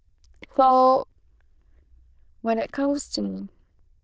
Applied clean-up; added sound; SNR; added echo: neural diffusion model UNIVERSE++.